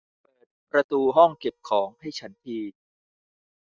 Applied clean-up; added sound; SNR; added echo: neural mask model DeepFilterNet 3.